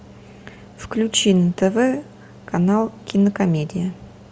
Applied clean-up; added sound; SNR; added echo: none; none; none; none.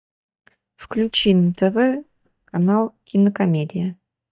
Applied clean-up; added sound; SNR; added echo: neural mask model DeepFilterNet 3.